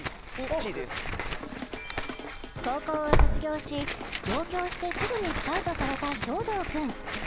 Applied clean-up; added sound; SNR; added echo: none; Tearing; -3 dB; none.